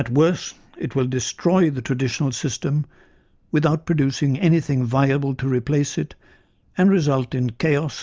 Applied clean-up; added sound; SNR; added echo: none; none; none; none.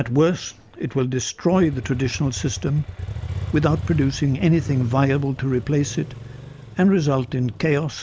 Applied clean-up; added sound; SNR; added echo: none; Motorcycle; 12 dB; none.